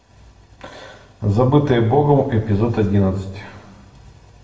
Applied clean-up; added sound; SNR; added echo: none; none; none; reverberation time 0.8 s.